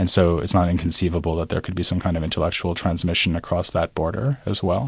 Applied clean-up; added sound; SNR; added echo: none; none; none; none.